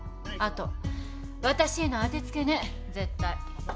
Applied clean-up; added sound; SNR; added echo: none; none; none; none.